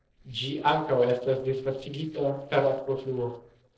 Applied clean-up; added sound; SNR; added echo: neural separator model SepFormer DNS4.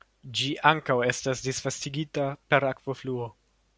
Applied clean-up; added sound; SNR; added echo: none; none; none; none.